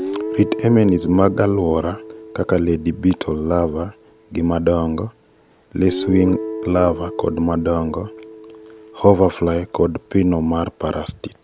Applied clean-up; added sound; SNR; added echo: none; Guitar; 13 dB; none.